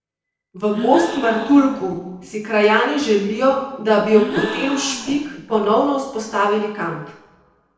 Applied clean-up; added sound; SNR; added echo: neural separator model SepFormer DNS4.